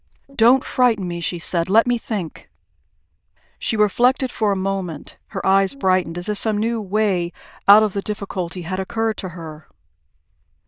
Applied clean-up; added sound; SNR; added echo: neural diffusion model UNIVERSE++.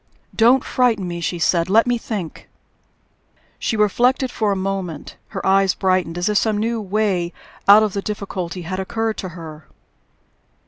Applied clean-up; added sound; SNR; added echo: none; none; none; none.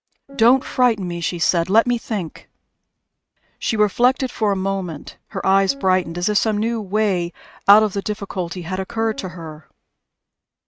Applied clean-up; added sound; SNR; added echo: neural mask model RNNoise.